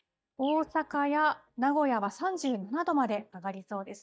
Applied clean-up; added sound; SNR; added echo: neural mask model DeepFilterNet 3.